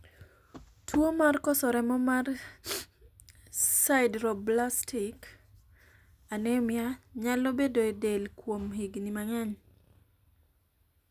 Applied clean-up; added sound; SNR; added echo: none; Walk, footsteps; 13 dB; none.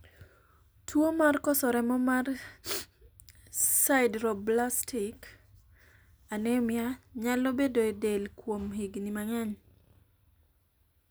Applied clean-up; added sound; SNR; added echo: none; none; none; none.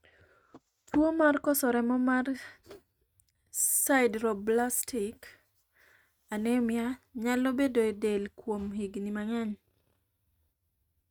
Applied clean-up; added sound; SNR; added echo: neural mask model RNNoise.